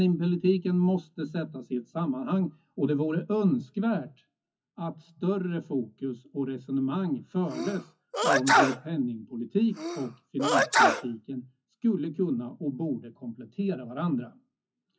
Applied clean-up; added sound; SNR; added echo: classical method WPE with log-MMSE.